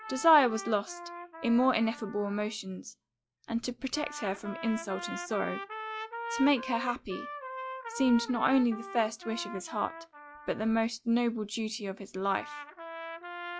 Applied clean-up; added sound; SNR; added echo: classical method log-MMSE.